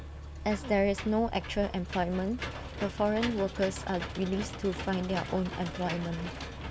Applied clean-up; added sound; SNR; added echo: none; Engine / Mechanisms; 8 dB; none.